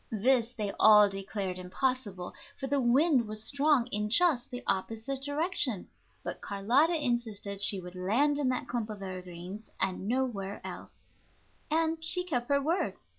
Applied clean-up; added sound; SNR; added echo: none; none; none; none.